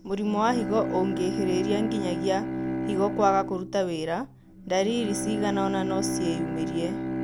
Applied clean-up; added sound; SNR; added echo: none; Bowed string instrument; 3 dB; none.